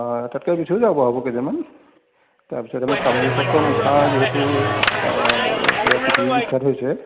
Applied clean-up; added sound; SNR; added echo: none; Clapping; -2 dB; none.